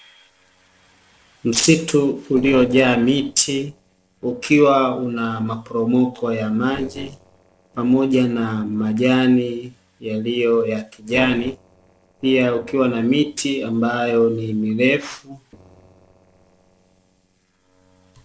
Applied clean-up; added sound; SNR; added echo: neural separator model SepFormer DNS4.